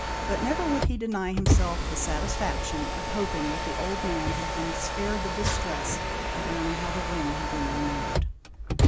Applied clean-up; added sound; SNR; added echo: none; Mechanisms; -4 dB; none.